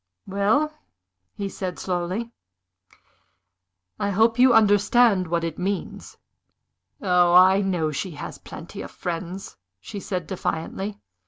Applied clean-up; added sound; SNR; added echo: none; none; none; none.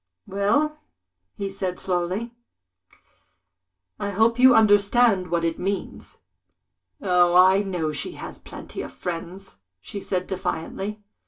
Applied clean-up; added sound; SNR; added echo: none; none; none; reverberation time 0.2 s.